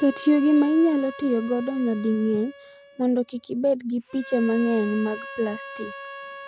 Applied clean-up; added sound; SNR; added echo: none; Harmonica; 16 dB; none.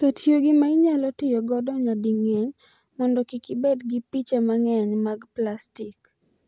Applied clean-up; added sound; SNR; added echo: none; none; none; none.